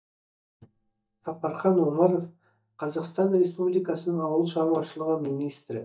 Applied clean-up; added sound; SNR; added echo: neural mask model DeepFilterNet 3.